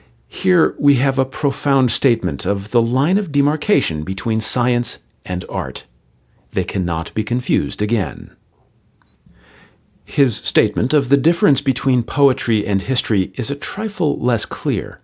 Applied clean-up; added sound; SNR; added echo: none; none; none; none.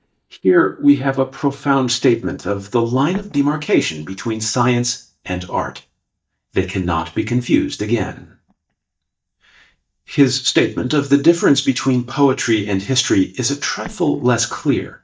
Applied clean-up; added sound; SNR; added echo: neural mask model DeepFilterNet 3.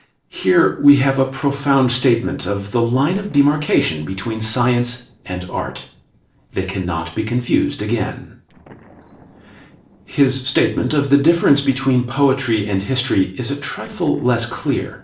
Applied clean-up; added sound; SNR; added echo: neural separator model SepFormer DNS4.